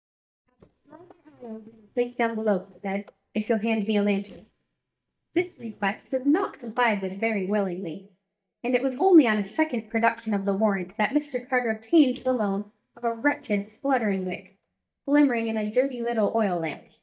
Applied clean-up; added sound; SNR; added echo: neural mask model DeepFilterNet 3.